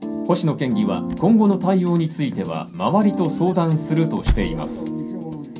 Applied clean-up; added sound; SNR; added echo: none; Squeak / Slam / Wood; 10 dB; reverberation time 0.3 s.